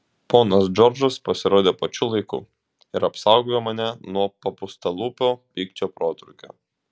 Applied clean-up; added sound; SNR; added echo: none; none; none; none.